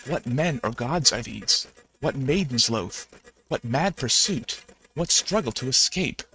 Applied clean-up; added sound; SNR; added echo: neural mask model RNNoise.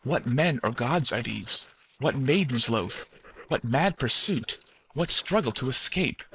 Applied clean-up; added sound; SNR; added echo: neural mask model Resemble Enhance denoiser.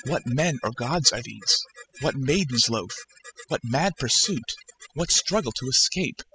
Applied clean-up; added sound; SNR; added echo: classical method spectral subtraction.